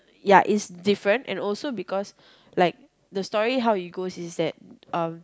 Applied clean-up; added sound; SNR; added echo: none; none; none; none.